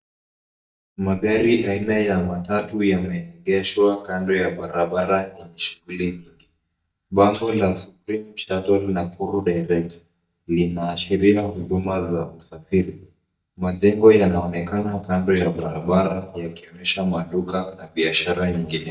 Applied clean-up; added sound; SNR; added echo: neural mask model DeepFilterNet 3.